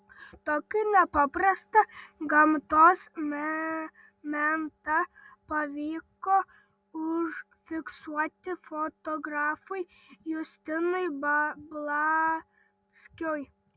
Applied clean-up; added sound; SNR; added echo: none; none; none; none.